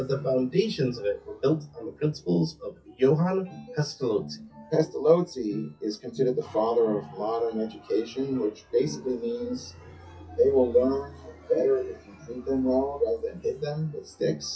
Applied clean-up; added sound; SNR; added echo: classical method WPE with log-MMSE.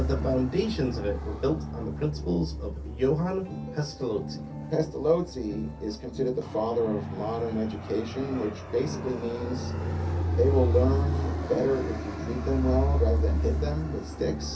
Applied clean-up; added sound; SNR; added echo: none; Fixed-wing aircraft, airplane; 2 dB; reverberation time 0.3 s.